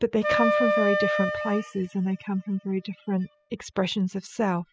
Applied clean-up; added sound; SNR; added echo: classical method spectral subtraction.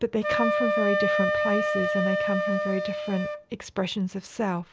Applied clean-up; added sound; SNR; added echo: none; Wind instrument, woodwind instrument; -2 dB; none.